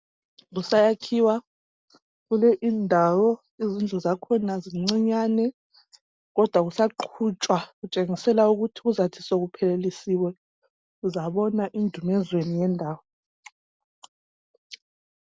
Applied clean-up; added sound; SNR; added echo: none; none; none; none.